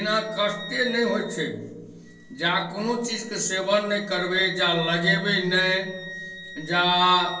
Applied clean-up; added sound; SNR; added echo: none; Wind instrument, woodwind instrument; 15 dB; reverberation time 0.3 s.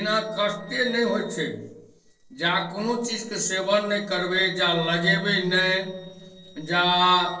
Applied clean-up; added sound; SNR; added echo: neural separator model SepFormer DNS4.